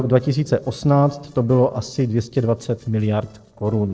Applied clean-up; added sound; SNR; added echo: neural separator model SepFormer DNS4.